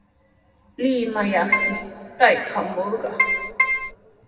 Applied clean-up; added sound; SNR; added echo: none; Keyboard (musical); -3 dB; reverberation time 2.0 s.